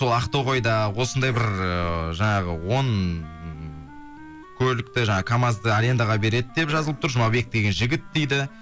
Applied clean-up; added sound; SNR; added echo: none; Wind instrument, woodwind instrument + Cough; 17 dB; none.